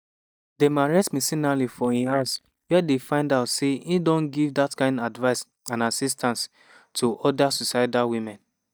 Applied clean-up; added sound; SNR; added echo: neural mask model DeepFilterNet 3.